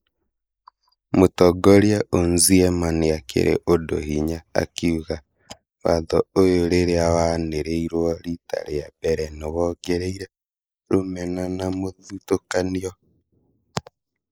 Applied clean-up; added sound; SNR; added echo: neural mask model Resemble Enhance denoiser.